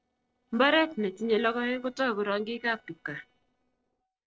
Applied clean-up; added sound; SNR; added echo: neural separator model SepFormer DNS4.